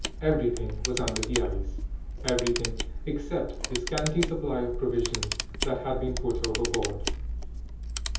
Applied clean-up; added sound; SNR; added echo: none; Camera; 2 dB; reverberation time 0.5 s.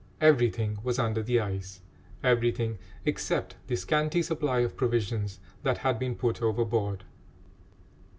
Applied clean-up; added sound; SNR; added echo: none; none; none; none.